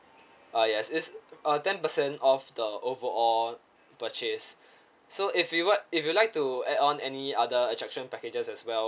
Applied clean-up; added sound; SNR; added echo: none; none; none; none.